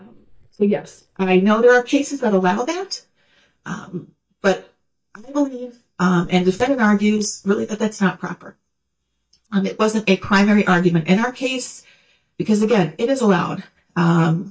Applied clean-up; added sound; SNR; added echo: neural mask model DeepFilterNet 3.